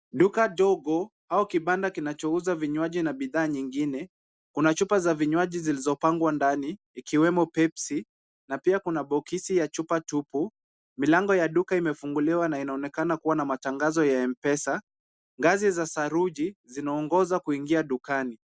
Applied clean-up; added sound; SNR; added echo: none; none; none; none.